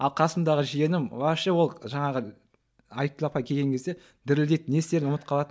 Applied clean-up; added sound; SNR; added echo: none; none; none; none.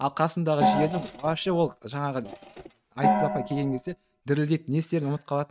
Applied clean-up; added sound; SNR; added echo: neural mask model RNNoise.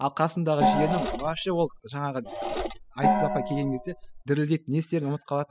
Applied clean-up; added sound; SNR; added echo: classical method spectral subtraction.